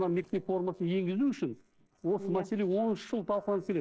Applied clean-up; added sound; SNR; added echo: neural separator model SepFormer DNS4.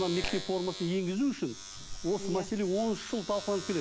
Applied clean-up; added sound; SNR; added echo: none; Domestic sounds, home sounds; 10 dB; none.